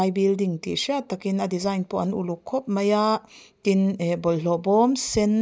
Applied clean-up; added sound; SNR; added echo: none; none; none; none.